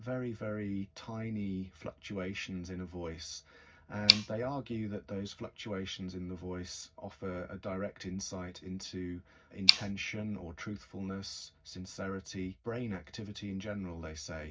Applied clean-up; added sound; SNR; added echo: none; Tick; 0 dB; reverberation time 0.4 s.